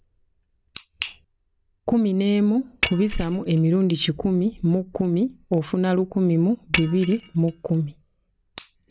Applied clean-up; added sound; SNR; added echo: none; Shatter; 8 dB; none.